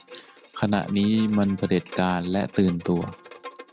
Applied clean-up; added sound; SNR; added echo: none; Bowed string instrument; 19 dB; none.